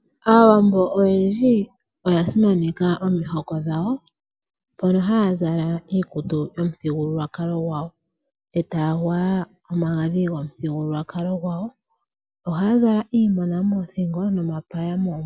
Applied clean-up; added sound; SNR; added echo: none; none; none; none.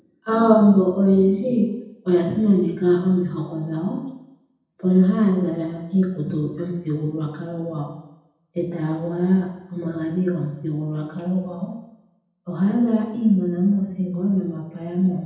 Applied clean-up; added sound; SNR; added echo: none; none; none; reverberation time 0.8 s.